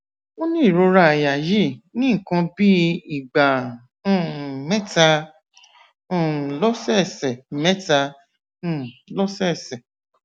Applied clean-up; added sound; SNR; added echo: none; none; none; none.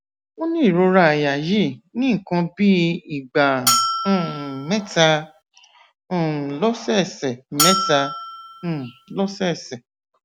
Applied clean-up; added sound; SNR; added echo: none; Bell; 3 dB; none.